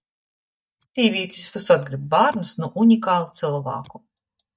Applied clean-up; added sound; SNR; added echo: neural mask model DeepFilterNet 3.